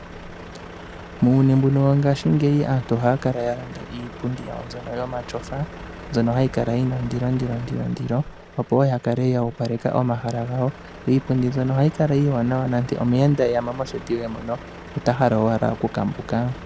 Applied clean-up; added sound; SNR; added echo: none; Truck; 16 dB; none.